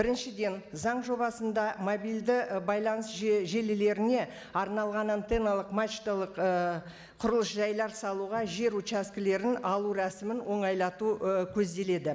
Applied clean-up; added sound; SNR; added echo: none; none; none; none.